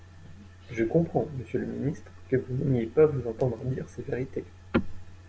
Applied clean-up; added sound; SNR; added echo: none; none; none; none.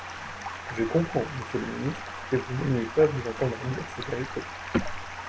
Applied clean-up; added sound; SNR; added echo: none; Stream; 9 dB; none.